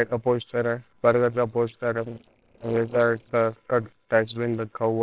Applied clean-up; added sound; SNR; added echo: neural separator model SepFormer WHAMR!.